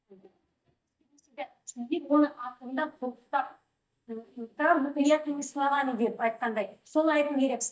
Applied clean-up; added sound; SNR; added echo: neural mask model DeepFilterNet 3.